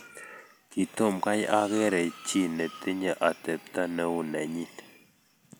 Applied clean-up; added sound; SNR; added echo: none; none; none; none.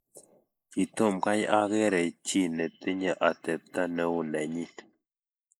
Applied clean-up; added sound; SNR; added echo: neural mask model Resemble Enhance denoiser.